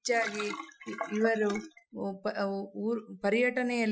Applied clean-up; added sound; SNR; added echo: classical method Wiener filter.